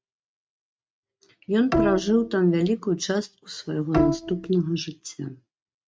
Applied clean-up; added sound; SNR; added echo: neural mask model RNNoise.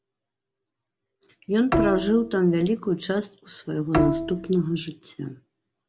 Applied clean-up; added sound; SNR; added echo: none; Bowed string instrument; 3 dB; none.